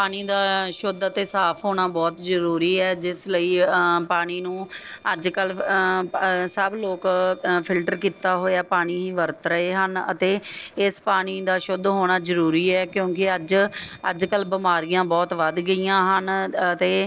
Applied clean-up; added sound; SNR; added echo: neural separator model SepFormer DNS4.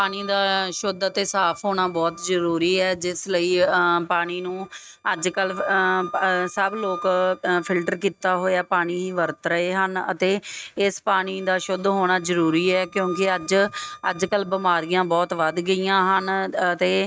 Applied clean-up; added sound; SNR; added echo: neural mask model RNNoise.